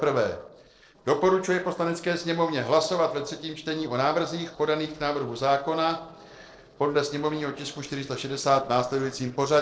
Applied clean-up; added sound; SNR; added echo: neural separator model SepFormer DNS4.